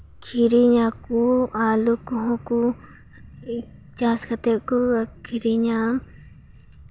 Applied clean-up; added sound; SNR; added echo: none; none; none; none.